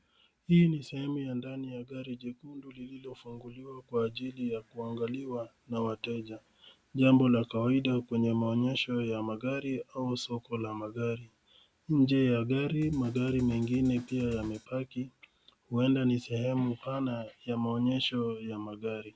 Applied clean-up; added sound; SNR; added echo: none; Drum kit; 15 dB; none.